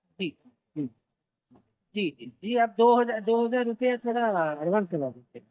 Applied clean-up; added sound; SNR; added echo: neural mask model DeepFilterNet 3.